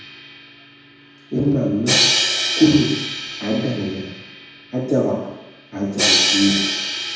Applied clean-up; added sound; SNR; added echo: none; Crash cymbal; 1 dB; reverberation time 1.0 s.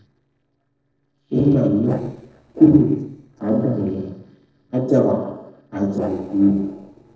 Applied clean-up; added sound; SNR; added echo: neural separator model SepFormer DNS4.